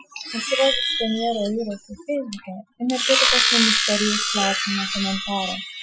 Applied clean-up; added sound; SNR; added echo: classical method Wiener filter.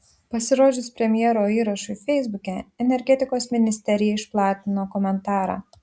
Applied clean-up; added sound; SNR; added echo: none; none; none; none.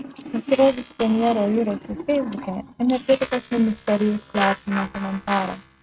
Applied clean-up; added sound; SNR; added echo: neural mask model RNNoise.